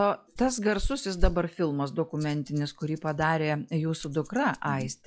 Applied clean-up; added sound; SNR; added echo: classical method log-MMSE.